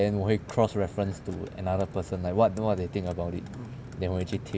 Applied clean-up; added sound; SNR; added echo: none; none; none; none.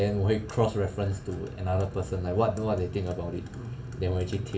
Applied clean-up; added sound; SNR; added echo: none; none; none; reverberation time 0.3 s.